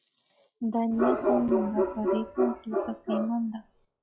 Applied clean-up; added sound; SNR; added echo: classical method log-MMSE.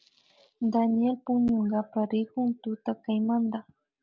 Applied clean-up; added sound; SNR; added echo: none; none; none; none.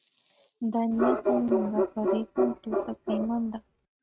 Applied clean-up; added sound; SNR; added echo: neural mask model RNNoise.